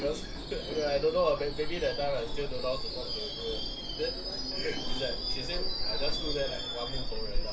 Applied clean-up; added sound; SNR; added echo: none; Screech / Subway, metro, underground; -1 dB; reverberation time 0.1 s.